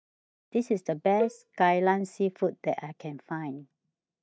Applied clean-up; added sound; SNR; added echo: neural mask model DeepFilterNet 3.